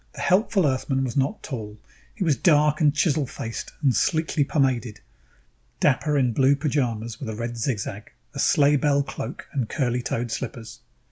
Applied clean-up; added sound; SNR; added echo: none; none; none; none.